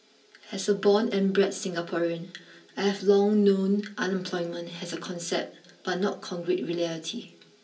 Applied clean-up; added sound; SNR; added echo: none; none; none; reverberation time 0.3 s.